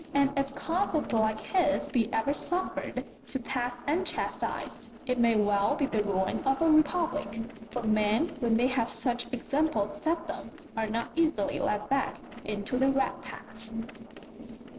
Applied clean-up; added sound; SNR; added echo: neural separator model SepFormer DNS4.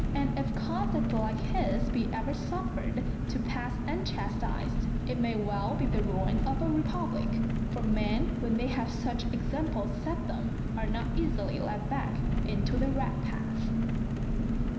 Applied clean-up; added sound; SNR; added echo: none; Engine; -5 dB; reverberation time 0.9 s.